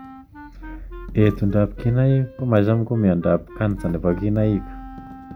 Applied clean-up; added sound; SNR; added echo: none; Coin (dropping) + Wind instrument, woodwind instrument; 18 dB; none.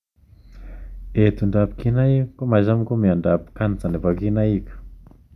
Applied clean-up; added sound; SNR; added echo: none; none; none; none.